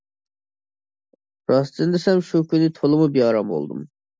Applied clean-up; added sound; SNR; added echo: none; none; none; none.